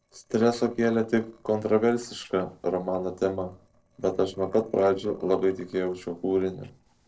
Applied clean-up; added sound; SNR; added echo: neural separator model SepFormer DNS4.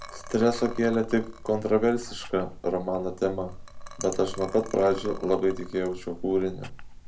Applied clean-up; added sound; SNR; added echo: none; Liquid; 12 dB; reverberation time 0.3 s.